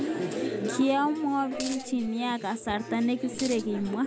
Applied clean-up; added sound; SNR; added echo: none; Coin (dropping); 12 dB; none.